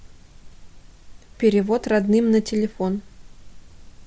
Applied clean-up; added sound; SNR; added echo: none; none; none; none.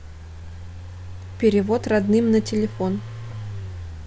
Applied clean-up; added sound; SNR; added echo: none; Engine; 11 dB; none.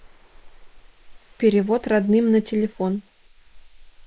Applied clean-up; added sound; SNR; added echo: neural mask model Resemble Enhance denoiser.